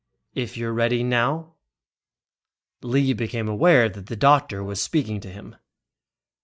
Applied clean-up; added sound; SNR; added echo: neural mask model Resemble Enhance denoiser.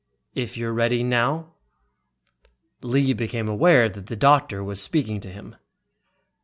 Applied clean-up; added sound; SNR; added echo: none; none; none; none.